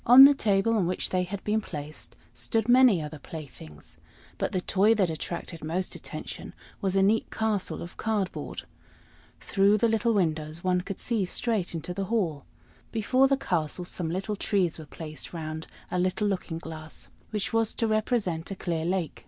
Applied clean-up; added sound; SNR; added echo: none; none; none; none.